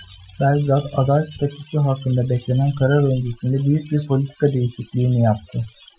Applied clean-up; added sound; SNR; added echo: classical method Wiener filter.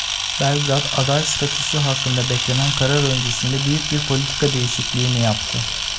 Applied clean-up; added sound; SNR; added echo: none; Camera; 2 dB; none.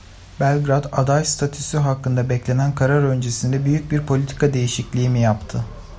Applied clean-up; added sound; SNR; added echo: none; none; none; none.